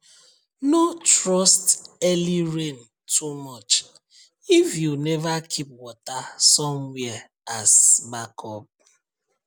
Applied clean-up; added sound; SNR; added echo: none; none; none; none.